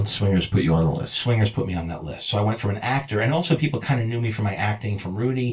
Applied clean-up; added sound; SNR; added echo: none; none; none; reverberation time 0.2 s.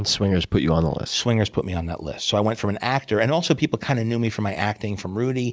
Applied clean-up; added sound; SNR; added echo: none; none; none; none.